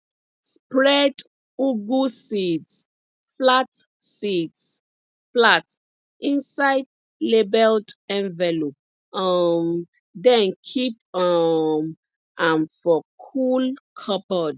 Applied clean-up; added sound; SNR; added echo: none; none; none; none.